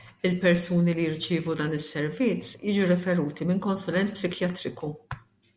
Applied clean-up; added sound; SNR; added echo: none; none; none; none.